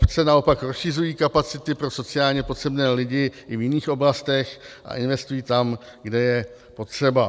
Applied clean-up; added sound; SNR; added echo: none; none; none; none.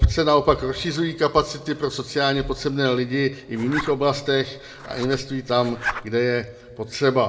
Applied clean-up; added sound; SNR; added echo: none; Zipper (clothing); 11 dB; reverberation time 1.4 s.